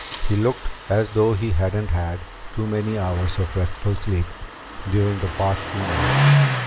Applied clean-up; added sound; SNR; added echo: none; Engine starting; 3 dB; none.